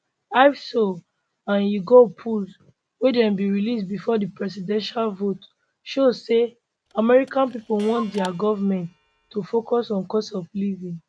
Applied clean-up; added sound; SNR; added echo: none; Clock; 19 dB; none.